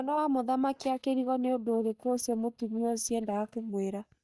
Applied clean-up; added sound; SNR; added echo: neural mask model DeepFilterNet 3.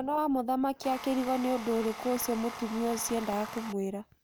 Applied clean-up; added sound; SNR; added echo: none; Tools; 11 dB; none.